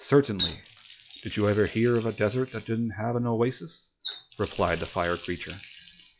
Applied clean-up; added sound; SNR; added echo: classical method log-MMSE.